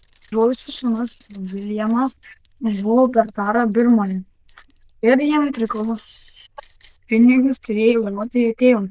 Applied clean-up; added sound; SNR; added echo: neural diffusion model UNIVERSE++.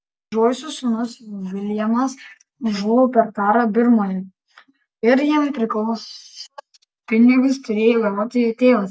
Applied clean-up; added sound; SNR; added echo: none; none; none; none.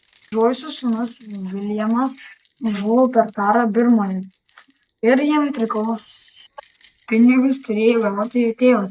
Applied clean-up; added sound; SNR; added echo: none; Keys jangling; 17 dB; none.